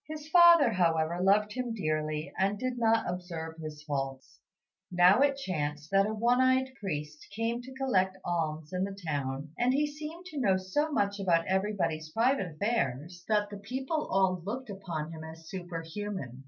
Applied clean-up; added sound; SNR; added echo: none; none; none; none.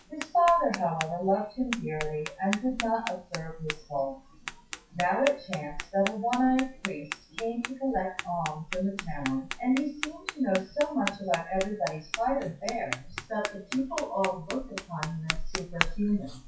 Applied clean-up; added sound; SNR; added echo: classical method WPE with log-MMSE.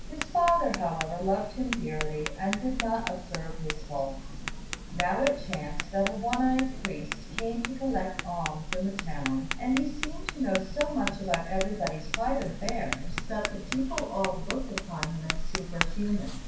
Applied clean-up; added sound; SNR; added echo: none; Tap; 3 dB; reverberation time 0.6 s.